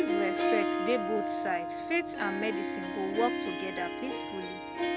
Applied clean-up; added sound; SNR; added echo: none; Harp; -2 dB; none.